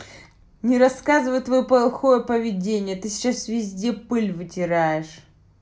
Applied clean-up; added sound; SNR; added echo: none; none; none; reverberation time 0.3 s.